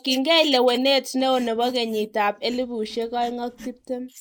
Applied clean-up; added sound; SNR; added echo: neural mask model Resemble Enhance denoiser.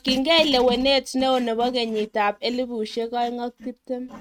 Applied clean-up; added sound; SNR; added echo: neural mask model RNNoise.